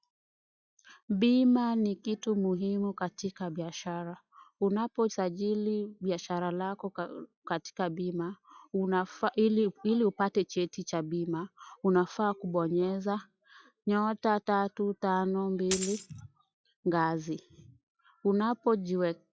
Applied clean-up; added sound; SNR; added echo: classical method log-MMSE.